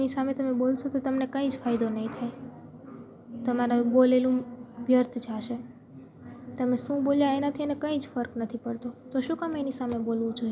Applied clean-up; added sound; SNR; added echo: none; none; none; none.